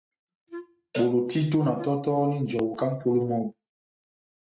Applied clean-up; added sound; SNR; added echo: neural mask model RNNoise.